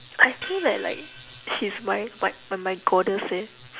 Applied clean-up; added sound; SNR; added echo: none; Hi-hat; 18 dB; none.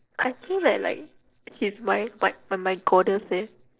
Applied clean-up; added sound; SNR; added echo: neural separator model SepFormer DNS4.